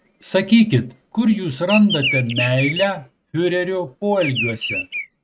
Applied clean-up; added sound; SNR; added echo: neural mask model RNNoise.